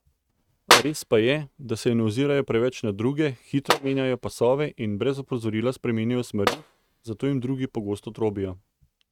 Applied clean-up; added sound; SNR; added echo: neural mask model RNNoise.